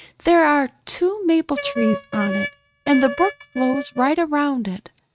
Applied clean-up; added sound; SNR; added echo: neural mask model RNNoise.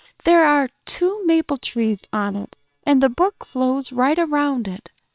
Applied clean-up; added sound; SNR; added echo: neural separator model SepFormer WHAM!.